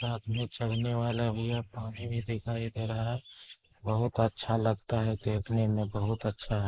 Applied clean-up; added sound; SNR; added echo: neural mask model Resemble Enhance denoiser.